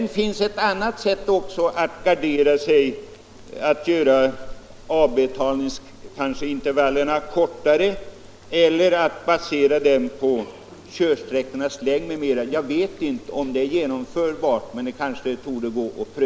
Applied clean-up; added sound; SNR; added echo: none; Boiling; 18 dB; none.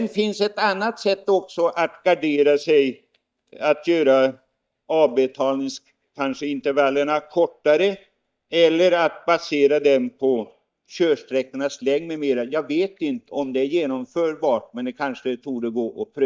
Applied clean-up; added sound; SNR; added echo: neural mask model DeepFilterNet 3.